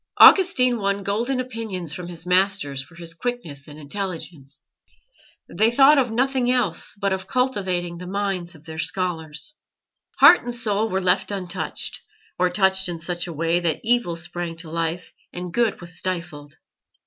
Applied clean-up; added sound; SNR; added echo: none; none; none; none.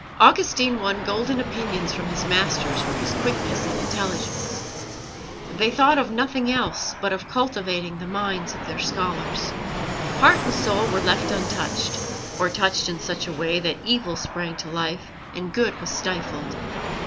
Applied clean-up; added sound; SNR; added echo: none; Fixed-wing aircraft, airplane; 5 dB; none.